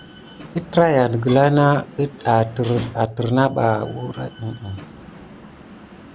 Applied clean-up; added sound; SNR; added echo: none; Slam; 19 dB; none.